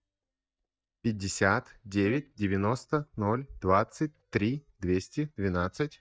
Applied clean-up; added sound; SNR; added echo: neural mask model DeepFilterNet 3.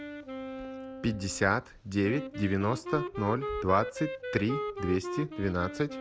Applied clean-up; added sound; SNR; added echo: none; Wind instrument, woodwind instrument; 7 dB; none.